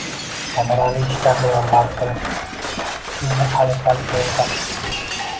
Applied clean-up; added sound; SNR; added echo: none; Shatter; 5 dB; none.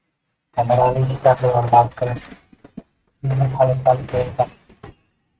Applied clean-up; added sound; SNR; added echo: neural mask model RNNoise.